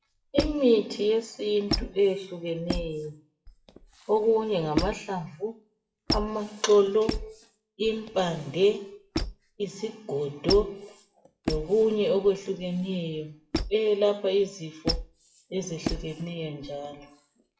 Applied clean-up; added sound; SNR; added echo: classical method WPE with log-MMSE.